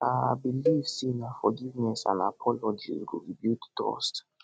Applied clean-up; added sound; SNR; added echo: none; Cowbell; 5 dB; none.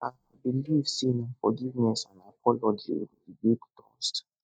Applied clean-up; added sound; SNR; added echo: neural mask model DeepFilterNet 3.